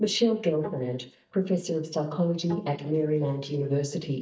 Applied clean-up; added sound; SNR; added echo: neural mask model DeepFilterNet 3.